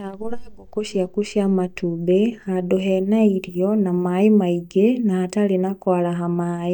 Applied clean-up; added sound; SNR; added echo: neural mask model DeepFilterNet 3.